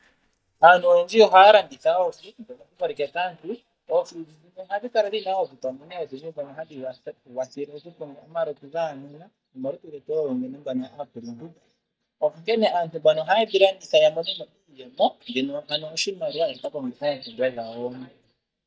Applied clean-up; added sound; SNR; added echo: neural mask model DeepFilterNet 3.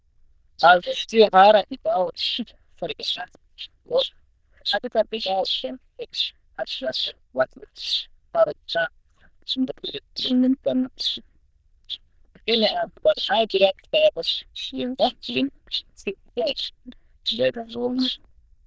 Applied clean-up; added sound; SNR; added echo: neural diffusion model UNIVERSE++.